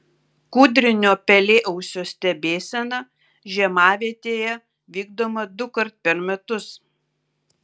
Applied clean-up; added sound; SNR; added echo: none; none; none; none.